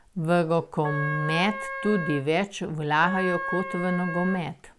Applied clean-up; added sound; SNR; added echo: none; Wind instrument, woodwind instrument; 7 dB; none.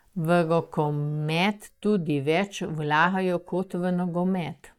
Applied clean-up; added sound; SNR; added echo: neural mask model DeepFilterNet 3.